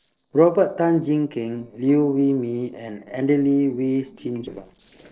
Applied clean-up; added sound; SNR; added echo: neural separator model SepFormer DNS4.